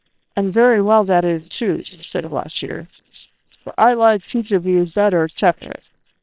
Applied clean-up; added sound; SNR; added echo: neural separator model SepFormer WHAM!.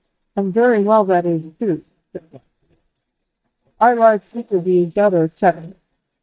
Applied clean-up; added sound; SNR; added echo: neural mask model DeepFilterNet 3.